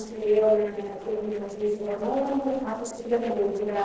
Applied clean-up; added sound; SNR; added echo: neural separator model SepFormer DNS4.